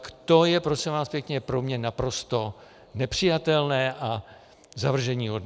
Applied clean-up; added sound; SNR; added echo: none; none; none; none.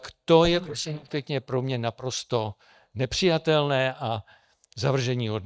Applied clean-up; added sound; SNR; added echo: neural mask model DeepFilterNet 3.